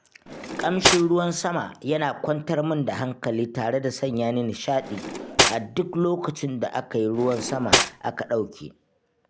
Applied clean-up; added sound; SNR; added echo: none; Cutlery, silverware; -1 dB; none.